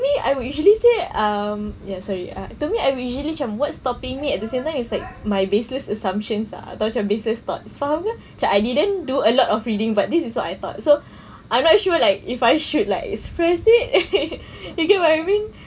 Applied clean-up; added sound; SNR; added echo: none; none; none; none.